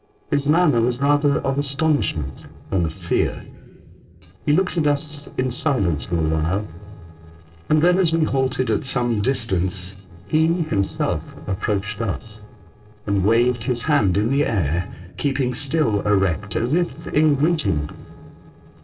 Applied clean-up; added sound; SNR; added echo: neural separator model SepFormer DNS4.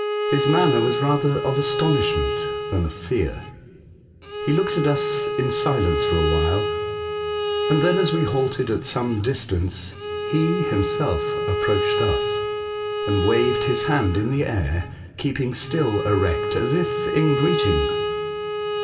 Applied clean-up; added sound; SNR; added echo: none; Bowed string instrument; 1 dB; reverberation time 2.7 s.